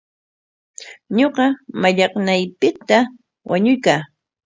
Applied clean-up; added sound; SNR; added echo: none; none; none; none.